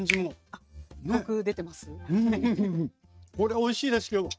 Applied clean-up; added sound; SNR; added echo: neural mask model RNNoise.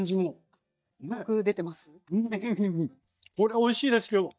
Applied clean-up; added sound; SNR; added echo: neural mask model DeepFilterNet 3.